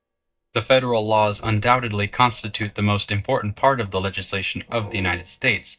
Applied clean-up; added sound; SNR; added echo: neural mask model DeepFilterNet 3.